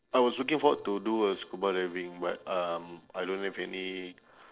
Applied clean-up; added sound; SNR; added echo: neural separator model SepFormer DNS4.